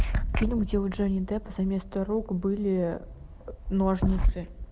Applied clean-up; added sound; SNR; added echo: none; none; none; none.